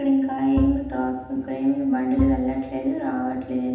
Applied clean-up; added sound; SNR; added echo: none; Bowed string instrument; 9 dB; reverberation time 0.9 s.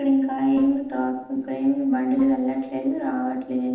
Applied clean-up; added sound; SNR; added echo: neural separator model SepFormer DNS4.